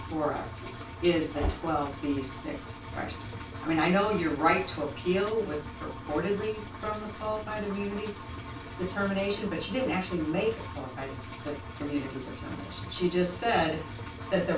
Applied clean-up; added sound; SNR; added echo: none; Engine; 10 dB; reverberation time 0.2 s.